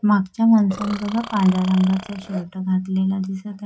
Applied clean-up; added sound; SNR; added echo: none; Burping, eructation; 15 dB; reverberation time 0.3 s.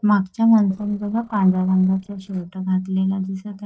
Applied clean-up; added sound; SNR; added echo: neural separator model SepFormer DNS4.